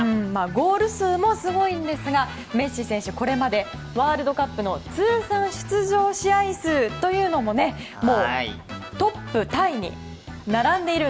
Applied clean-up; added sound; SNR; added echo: none; none; none; none.